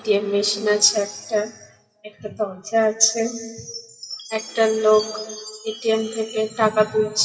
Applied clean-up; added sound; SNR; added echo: classical method WPE with log-MMSE.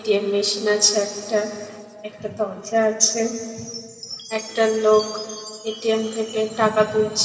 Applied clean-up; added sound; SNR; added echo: none; Chime; 18 dB; reverberation time 2.3 s.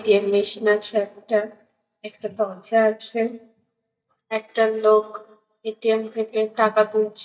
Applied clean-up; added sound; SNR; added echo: neural mask model DeepFilterNet 3.